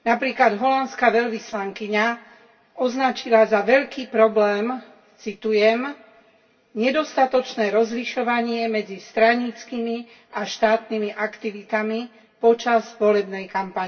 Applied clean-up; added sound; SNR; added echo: none; none; none; reverberation time 0.2 s.